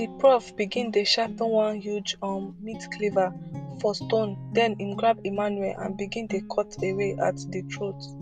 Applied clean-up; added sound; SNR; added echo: none; Guitar; 12 dB; none.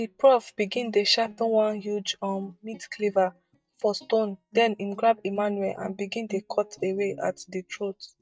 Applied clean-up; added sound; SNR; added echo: neural mask model DeepFilterNet 3.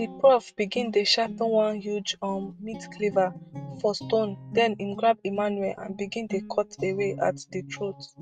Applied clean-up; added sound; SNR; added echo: neural mask model RNNoise.